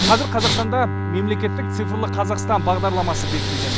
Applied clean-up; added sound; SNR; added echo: none; Respiratory sounds + Bowed string instrument; 0 dB; none.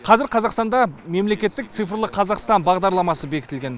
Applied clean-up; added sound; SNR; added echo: none; none; none; none.